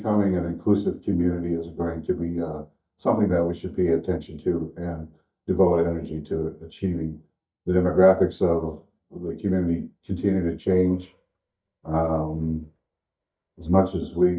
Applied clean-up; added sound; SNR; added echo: neural mask model DeepFilterNet 3.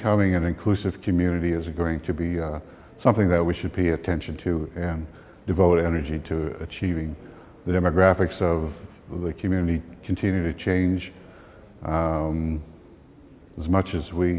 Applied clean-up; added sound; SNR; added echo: none; none; none; none.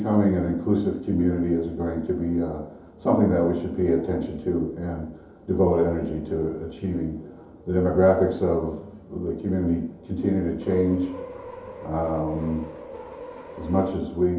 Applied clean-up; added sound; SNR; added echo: none; Subway, metro, underground; 14 dB; reverberation time 2.8 s.